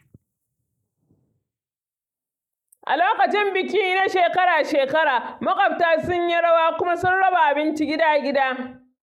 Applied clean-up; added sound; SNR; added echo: neural mask model Resemble Enhance denoiser.